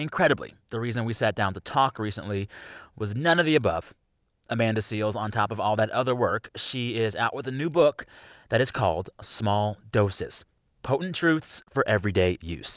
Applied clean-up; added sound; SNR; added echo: none; none; none; none.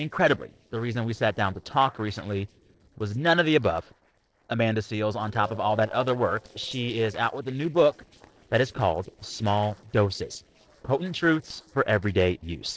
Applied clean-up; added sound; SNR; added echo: neural separator model SepFormer DNS4.